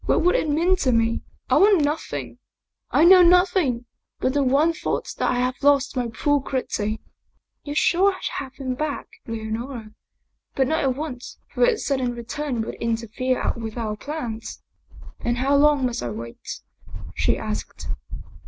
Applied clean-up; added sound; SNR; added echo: none; none; none; none.